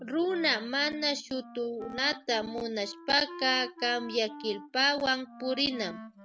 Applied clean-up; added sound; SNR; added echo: none; Wind instrument, woodwind instrument; 16 dB; none.